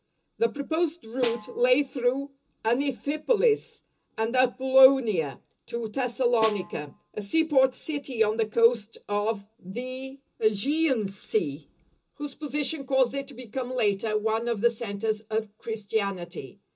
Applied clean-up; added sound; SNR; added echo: none; Snare drum; 13 dB; reverberation time 0.2 s.